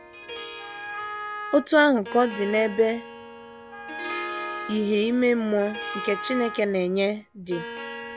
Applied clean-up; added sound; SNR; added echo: none; Harp + Wind instrument, woodwind instrument; 10 dB; none.